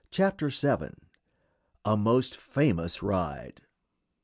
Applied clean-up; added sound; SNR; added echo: none; none; none; none.